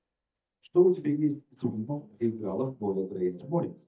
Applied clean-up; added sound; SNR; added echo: neural mask model DeepFilterNet 3.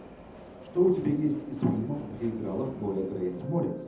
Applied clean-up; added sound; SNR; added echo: none; Subway, metro, underground; 16 dB; reverberation time 0.8 s.